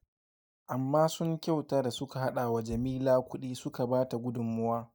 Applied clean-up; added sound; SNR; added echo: neural mask model DeepFilterNet 3.